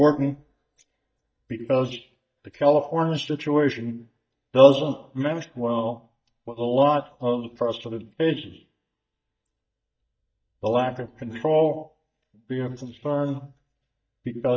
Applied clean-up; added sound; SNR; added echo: neural mask model DeepFilterNet 3.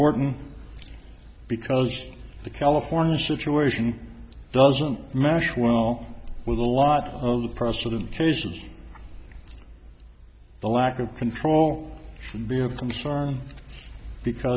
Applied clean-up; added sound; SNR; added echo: none; none; none; none.